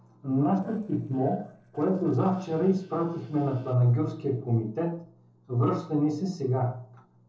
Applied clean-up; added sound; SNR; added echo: neural separator model SepFormer DNS4.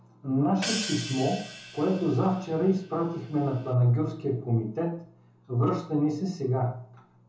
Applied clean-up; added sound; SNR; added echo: none; Hi-hat; 11 dB; reverberation time 0.7 s.